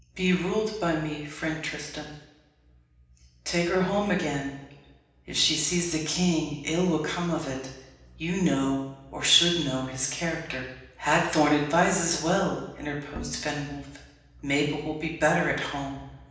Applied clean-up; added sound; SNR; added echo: none; Bowed string instrument; 15 dB; reverberation time 0.9 s.